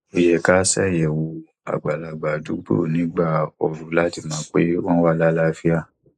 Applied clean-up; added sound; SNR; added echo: neural mask model Resemble Enhance denoiser.